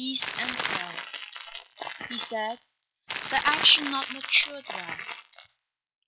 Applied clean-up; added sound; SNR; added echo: classical method log-MMSE.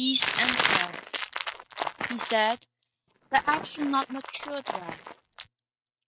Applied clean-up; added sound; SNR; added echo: neural mask model RNNoise.